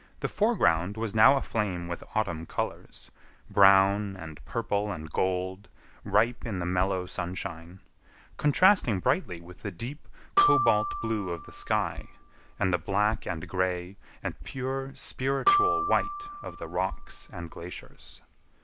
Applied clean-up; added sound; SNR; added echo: none; Glockenspiel; -3 dB; none.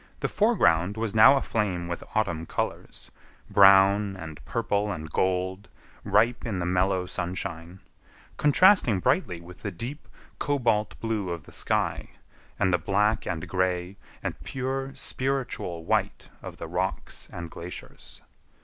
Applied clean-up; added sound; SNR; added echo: none; none; none; none.